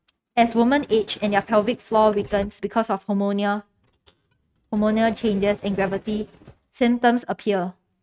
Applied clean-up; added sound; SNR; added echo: neural mask model RNNoise.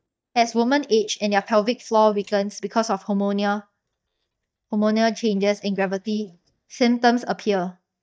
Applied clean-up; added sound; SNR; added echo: neural mask model DeepFilterNet 3.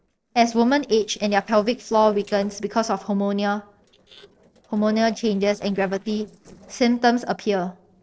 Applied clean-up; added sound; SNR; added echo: neural separator model SepFormer DNS4.